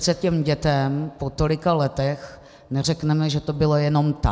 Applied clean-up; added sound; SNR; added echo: none; none; none; none.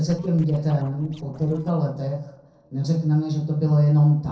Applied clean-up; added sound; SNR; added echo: neural separator model SepFormer DNS4.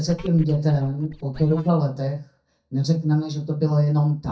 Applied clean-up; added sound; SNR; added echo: neural mask model DeepFilterNet 3.